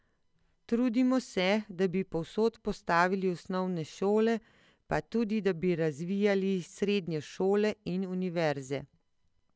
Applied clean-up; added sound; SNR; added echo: none; none; none; none.